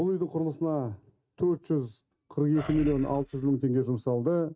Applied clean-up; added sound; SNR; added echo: neural mask model RNNoise.